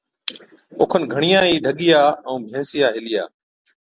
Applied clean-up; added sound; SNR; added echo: none; none; none; none.